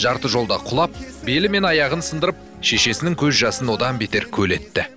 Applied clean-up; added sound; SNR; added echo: none; none; none; none.